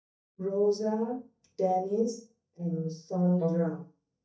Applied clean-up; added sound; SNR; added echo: neural mask model DeepFilterNet 3.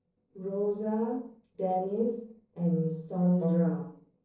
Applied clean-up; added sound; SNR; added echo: neural separator model SepFormer DNS4.